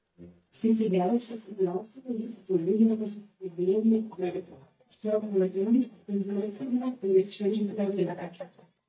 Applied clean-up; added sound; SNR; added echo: neural mask model DeepFilterNet 3.